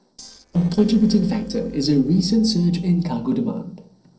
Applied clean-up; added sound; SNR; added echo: neural separator model SepFormer DNS4.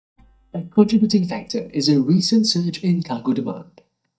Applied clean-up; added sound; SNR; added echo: neural mask model DeepFilterNet 3.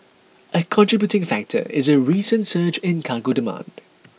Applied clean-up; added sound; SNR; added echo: none; none; none; none.